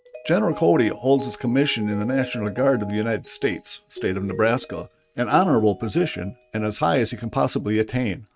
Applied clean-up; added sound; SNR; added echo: neural mask model RNNoise.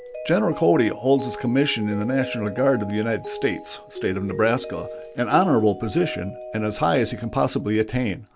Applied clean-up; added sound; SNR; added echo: none; Mallet percussion; 13 dB; none.